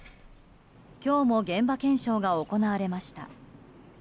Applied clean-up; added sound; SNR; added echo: none; none; none; none.